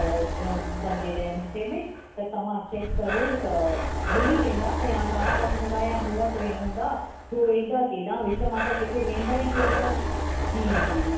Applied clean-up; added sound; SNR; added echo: none; Breathing; 0 dB; reverberation time 2.2 s.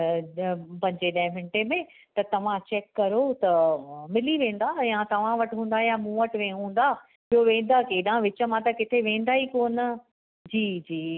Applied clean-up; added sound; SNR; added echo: none; none; none; none.